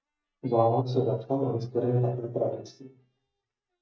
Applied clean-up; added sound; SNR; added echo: neural mask model DeepFilterNet 3.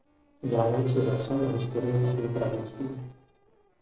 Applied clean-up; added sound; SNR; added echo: neural separator model SepFormer DNS4.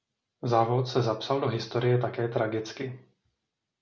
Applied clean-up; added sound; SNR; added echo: none; none; none; none.